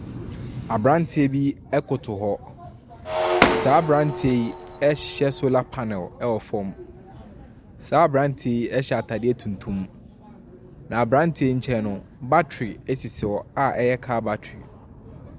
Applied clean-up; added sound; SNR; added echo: none; Shatter; 2 dB; none.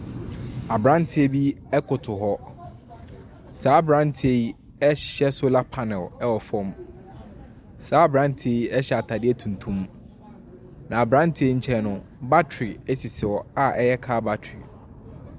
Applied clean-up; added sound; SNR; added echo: none; none; none; none.